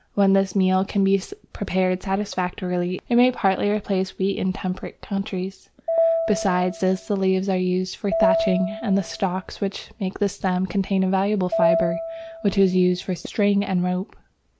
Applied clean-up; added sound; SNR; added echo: none; Piano; 3 dB; none.